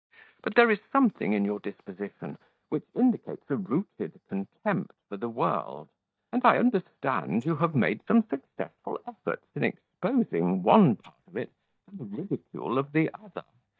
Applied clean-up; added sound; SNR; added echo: neural mask model DeepFilterNet 3.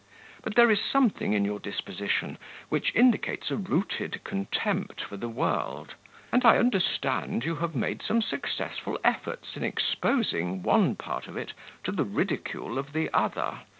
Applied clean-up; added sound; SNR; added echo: none; none; none; none.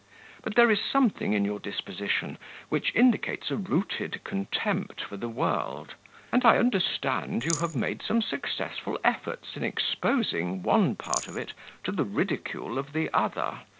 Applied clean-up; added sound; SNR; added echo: none; Rattle; 10 dB; none.